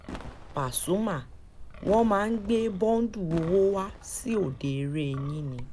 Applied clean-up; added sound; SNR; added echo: none; Fireworks + Wind; 14 dB; none.